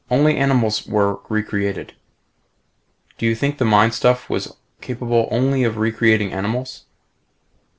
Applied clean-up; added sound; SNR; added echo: none; none; none; none.